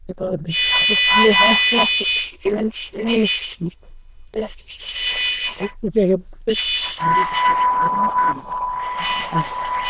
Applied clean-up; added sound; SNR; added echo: neural diffusion model UNIVERSE++.